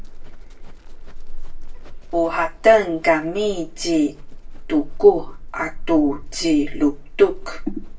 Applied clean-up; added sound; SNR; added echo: none; Livestock, farm animals, working animals; 8 dB; reverberation time 0.2 s.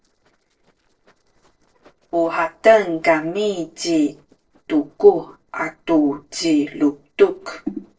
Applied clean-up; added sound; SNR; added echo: neural separator model SepFormer DNS4.